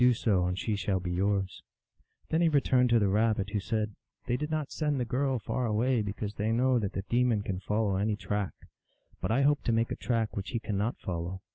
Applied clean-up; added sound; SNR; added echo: none; none; none; none.